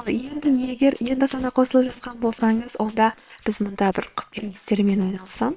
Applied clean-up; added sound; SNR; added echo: neural separator model SepFormer WHAM!.